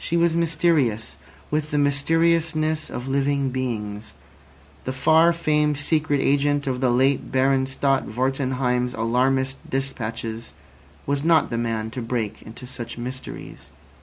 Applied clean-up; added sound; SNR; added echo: none; none; none; none.